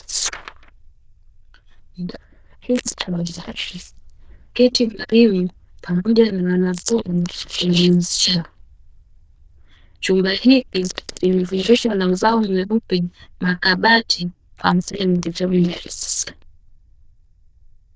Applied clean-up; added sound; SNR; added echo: neural diffusion model UNIVERSE++.